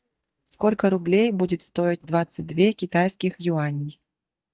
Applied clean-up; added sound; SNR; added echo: neural mask model DeepFilterNet 3.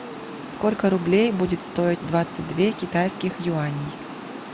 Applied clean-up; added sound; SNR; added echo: none; Water; 11 dB; none.